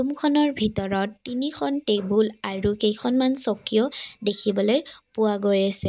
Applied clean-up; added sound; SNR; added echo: none; none; none; none.